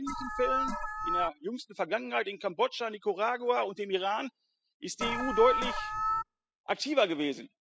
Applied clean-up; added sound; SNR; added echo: classical method spectral subtraction.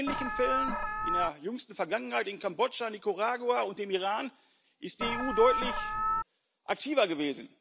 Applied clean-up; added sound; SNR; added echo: none; Alarm; -1 dB; none.